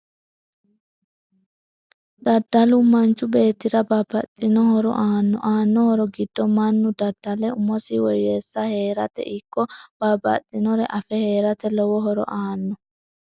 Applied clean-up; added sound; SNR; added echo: none; none; none; none.